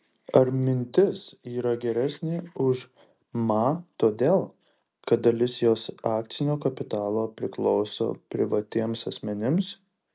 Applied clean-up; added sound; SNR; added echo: none; none; none; none.